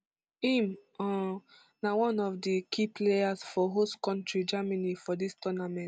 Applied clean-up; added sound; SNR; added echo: none; none; none; none.